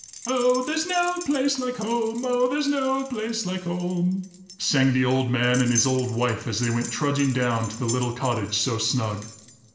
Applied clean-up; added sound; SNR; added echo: none; Keys jangling; 14 dB; reverberation time 1.0 s.